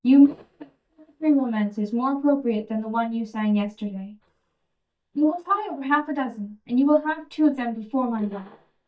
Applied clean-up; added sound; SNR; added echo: neural mask model DeepFilterNet 3.